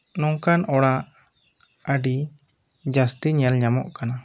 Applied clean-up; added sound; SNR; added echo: none; none; none; none.